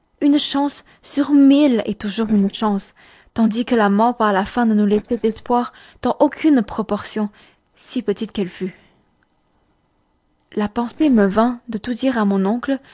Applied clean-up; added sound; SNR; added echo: neural separator model SepFormer DNS4.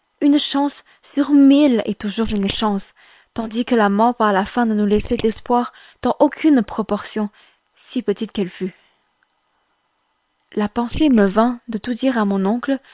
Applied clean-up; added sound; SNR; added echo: neural separator model SepFormer WHAM!.